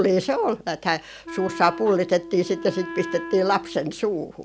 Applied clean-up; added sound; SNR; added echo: none; Wind instrument, woodwind instrument; 12 dB; none.